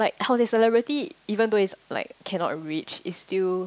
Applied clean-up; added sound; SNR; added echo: none; none; none; none.